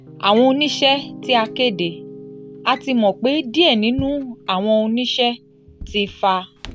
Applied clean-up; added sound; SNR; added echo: none; Piano + Drawer open or close; 17 dB; none.